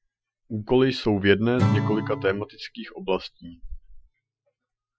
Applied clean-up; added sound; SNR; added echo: classical method Wiener filter.